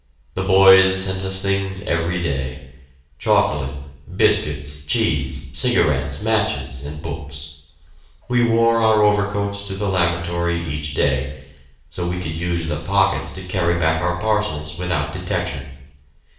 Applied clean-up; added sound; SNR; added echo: none; none; none; reverberation time 0.7 s.